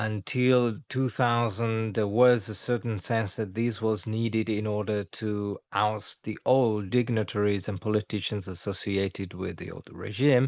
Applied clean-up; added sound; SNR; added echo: neural mask model Resemble Enhance denoiser.